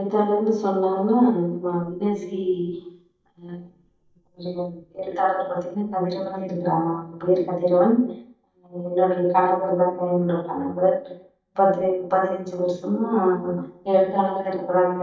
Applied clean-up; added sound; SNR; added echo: neural mask model DeepFilterNet 3.